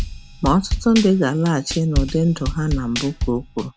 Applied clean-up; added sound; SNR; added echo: none; Drum / Drum kit; 6 dB; none.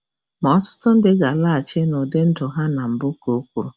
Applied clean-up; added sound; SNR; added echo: none; none; none; none.